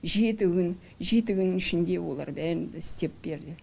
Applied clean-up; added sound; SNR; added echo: none; none; none; none.